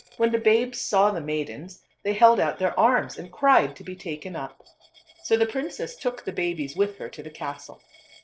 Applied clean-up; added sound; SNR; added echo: neural separator model SepFormer DNS4.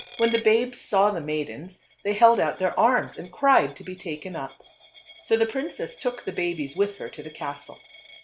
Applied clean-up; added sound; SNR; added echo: none; Coin (dropping); 20 dB; none.